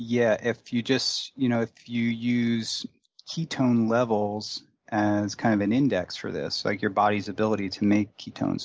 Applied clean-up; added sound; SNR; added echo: none; none; none; none.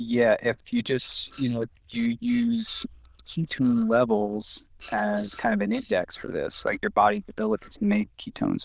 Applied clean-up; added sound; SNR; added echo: neural diffusion model UNIVERSE++.